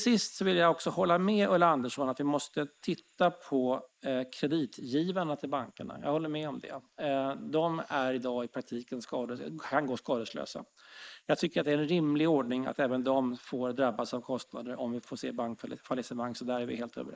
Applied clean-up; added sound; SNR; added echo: neural mask model Resemble Enhance denoiser.